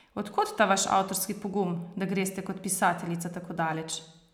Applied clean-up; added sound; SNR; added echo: none; none; none; none.